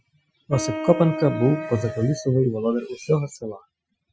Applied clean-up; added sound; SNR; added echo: classical method Wiener filter.